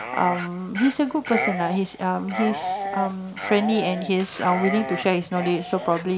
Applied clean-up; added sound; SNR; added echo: none; Dog; 7 dB; none.